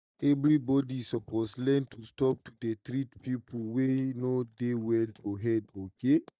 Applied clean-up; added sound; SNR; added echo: neural mask model DeepFilterNet 3.